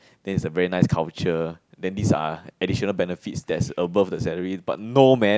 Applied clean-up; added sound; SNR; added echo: none; none; none; none.